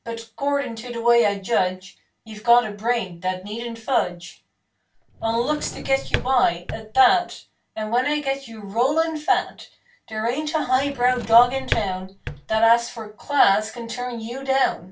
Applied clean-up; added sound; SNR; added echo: none; Drawer open or close; 10 dB; reverberation time 0.2 s.